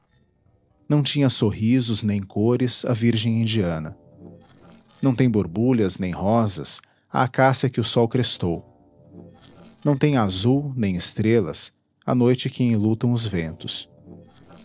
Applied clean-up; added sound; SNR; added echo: neural separator model SepFormer DNS4.